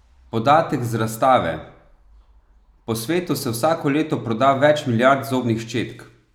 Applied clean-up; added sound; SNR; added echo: none; none; none; none.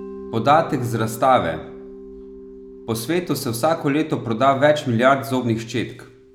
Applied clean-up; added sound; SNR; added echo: none; Mallet percussion; 18 dB; none.